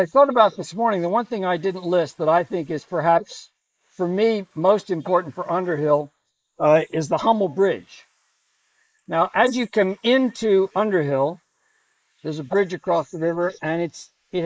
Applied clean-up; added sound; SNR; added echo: neural mask model Resemble Enhance denoiser.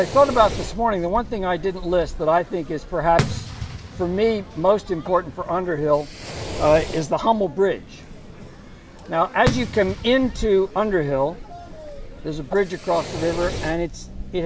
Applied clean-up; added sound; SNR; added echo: none; Fireworks; 10 dB; none.